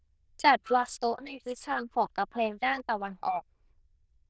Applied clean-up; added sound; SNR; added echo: neural diffusion model UNIVERSE++.